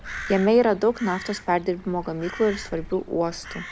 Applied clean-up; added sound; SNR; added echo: none; Crow; 14 dB; none.